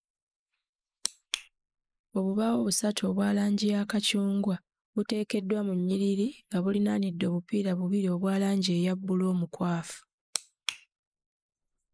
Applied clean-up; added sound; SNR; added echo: neural mask model Resemble Enhance denoiser.